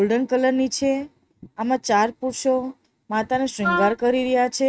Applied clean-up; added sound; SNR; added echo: neural mask model RNNoise.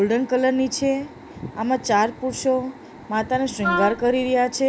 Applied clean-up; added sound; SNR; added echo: none; Wind instrument, woodwind instrument; 5 dB; none.